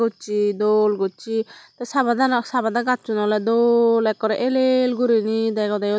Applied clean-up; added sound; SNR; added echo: none; none; none; none.